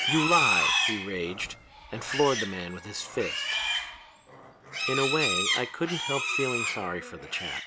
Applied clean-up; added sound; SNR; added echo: none; Livestock, farm animals, working animals; -1 dB; none.